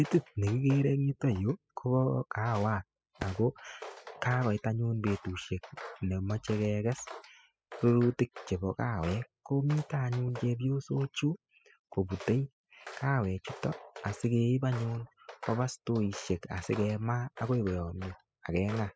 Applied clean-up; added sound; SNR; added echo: classical method spectral subtraction.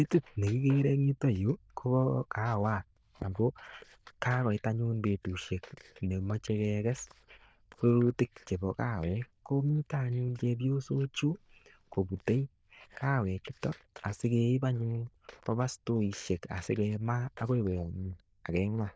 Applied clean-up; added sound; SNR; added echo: neural diffusion model UNIVERSE++.